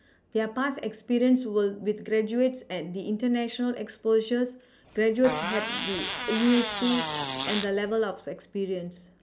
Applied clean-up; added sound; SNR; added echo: none; Fart; 5 dB; none.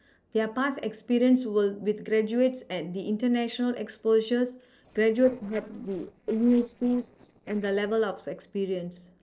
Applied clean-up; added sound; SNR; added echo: neural separator model SepFormer DNS4.